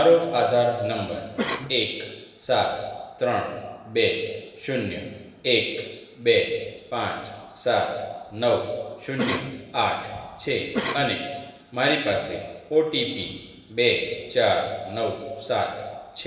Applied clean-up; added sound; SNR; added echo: none; Cough; 8 dB; reverberation time 1.3 s.